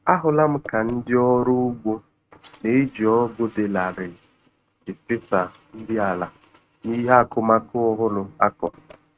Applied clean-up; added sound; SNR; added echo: neural mask model RNNoise.